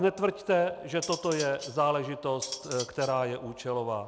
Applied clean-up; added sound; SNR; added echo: none; Cutlery, silverware; 12 dB; none.